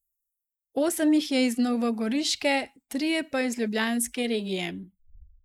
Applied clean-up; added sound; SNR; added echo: neural mask model Resemble Enhance denoiser.